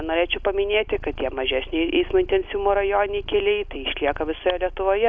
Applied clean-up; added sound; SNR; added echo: none; Purr; 14 dB; none.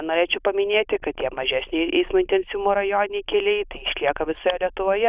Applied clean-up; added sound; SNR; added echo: neural diffusion model UNIVERSE++.